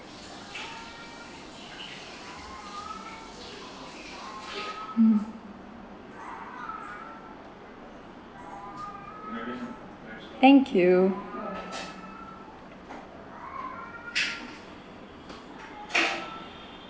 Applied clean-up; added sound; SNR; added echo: none; Meow; 15 dB; none.